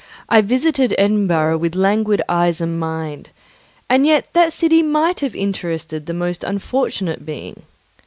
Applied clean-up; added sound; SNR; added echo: none; Wind instrument, woodwind instrument; 19 dB; none.